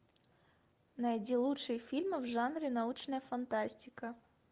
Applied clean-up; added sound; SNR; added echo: none; none; none; none.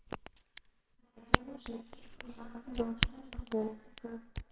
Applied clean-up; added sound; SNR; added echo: neural separator model SepFormer WHAMR!.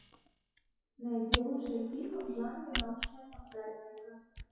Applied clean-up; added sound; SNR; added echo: classical method WPE with log-MMSE.